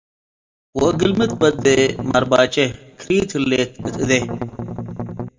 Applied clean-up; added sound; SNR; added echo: none; Strum; 8 dB; reverberation time 0.3 s.